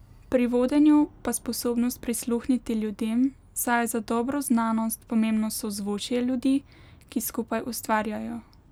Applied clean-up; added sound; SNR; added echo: none; none; none; none.